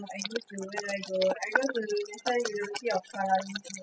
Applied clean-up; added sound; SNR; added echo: classical method spectral subtraction.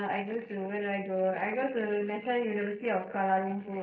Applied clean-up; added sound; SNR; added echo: neural mask model Resemble Enhance denoiser.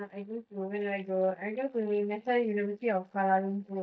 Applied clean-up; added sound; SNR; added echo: neural mask model DeepFilterNet 3.